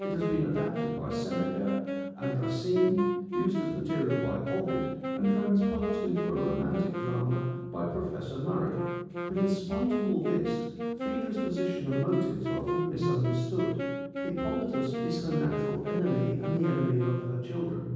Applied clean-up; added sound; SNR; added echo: none; Wind instrument, woodwind instrument; 4 dB; reverberation time 1.3 s.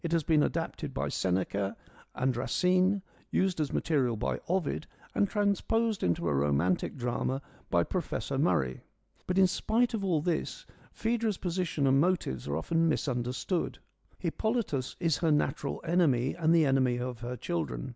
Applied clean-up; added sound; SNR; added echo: none; none; none; none.